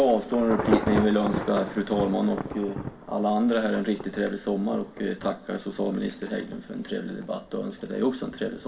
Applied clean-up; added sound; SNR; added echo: none; Thunder / Traffic noise, roadway noise / Rain / Insect; 8 dB; reverberation time 0.2 s.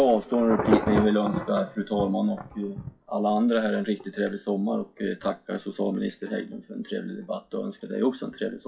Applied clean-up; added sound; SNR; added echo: classical method WPE with log-MMSE.